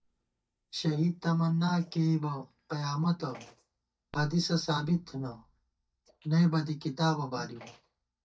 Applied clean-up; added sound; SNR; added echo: neural mask model DeepFilterNet 3.